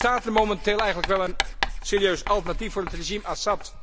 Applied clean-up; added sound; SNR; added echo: none; Writing; 6 dB; none.